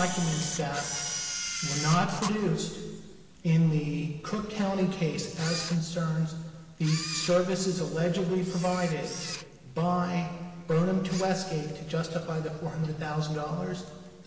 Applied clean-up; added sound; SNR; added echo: none; Camera; 11 dB; reverberation time 1.6 s.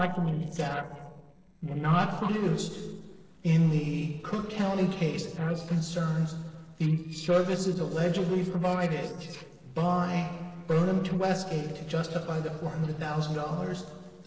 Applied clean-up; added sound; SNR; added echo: neural separator model SepFormer DNS4.